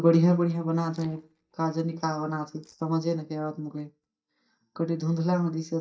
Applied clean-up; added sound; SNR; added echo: neural mask model DeepFilterNet 3.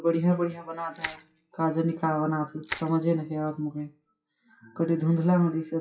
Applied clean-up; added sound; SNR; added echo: classical method WPE with log-MMSE.